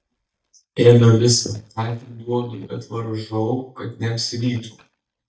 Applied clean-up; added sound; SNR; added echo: neural mask model DeepFilterNet 3.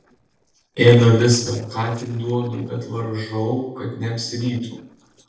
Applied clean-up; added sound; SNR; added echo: neural separator model SepFormer DNS4.